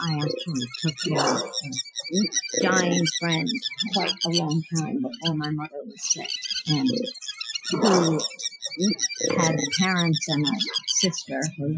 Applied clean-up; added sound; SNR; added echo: classical method Wiener filter.